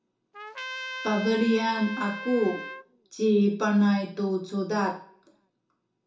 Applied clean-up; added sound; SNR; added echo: none; Trumpet; 11 dB; reverberation time 0.6 s.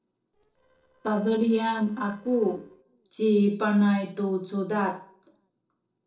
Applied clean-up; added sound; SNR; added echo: neural separator model SepFormer DNS4.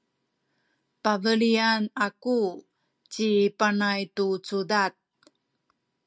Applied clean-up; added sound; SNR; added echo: none; none; none; none.